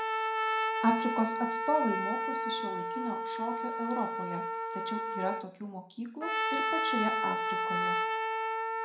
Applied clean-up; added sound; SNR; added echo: none; Trumpet; -2 dB; reverberation time 0.4 s.